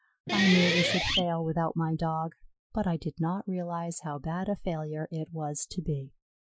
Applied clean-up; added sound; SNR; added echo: classical method Wiener filter.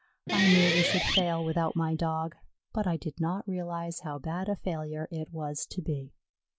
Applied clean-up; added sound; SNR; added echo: none; Guitar; 0 dB; none.